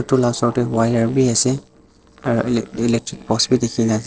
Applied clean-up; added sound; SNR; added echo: neural separator model SepFormer DNS4.